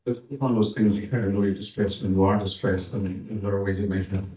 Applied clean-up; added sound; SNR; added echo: neural mask model DeepFilterNet 3.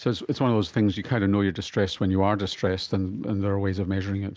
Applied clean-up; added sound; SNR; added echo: none; none; none; none.